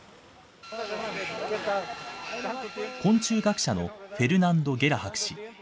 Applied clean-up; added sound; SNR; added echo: none; Drill; 16 dB; none.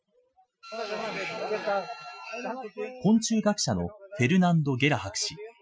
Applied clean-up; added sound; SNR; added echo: classical method Wiener filter.